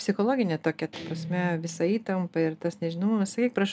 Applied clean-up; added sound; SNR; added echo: none; Guitar; 14 dB; none.